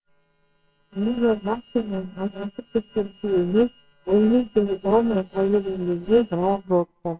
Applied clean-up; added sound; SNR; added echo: neural separator model SepFormer WHAMR!.